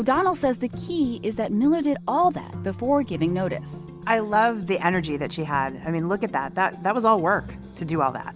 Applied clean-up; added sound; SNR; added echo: none; none; none; none.